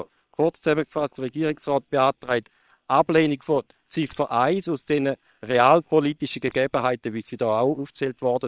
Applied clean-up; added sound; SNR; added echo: neural separator model SepFormer WHAM!.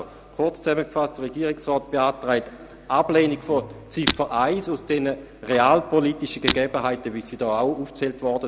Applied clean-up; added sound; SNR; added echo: none; Shatter; 7 dB; none.